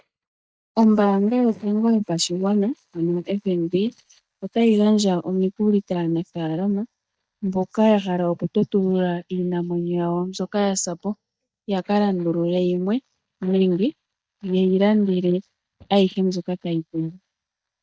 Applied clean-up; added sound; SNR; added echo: neural mask model DeepFilterNet 3.